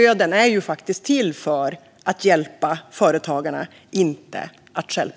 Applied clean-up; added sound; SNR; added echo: none; none; none; none.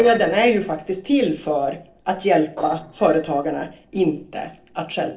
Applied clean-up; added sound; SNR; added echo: neural separator model SepFormer DNS4.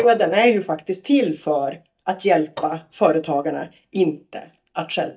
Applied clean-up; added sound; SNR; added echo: neural mask model DeepFilterNet 3.